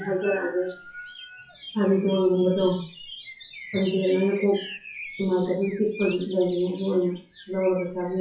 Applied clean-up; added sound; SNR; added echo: classical method WPE with log-MMSE.